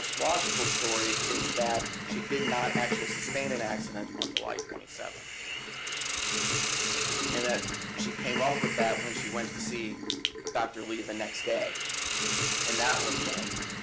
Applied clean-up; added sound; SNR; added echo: none; Hiss; -3 dB; none.